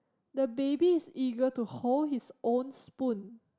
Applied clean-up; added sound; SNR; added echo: none; none; none; none.